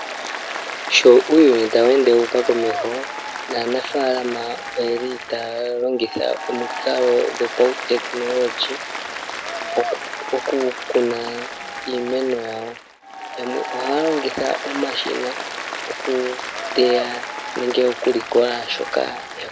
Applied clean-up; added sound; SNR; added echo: none; Applause; 9 dB; none.